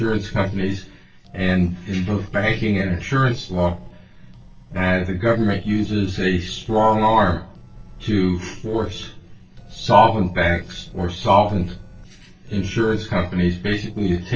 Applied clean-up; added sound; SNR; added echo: neural separator model SepFormer DNS4.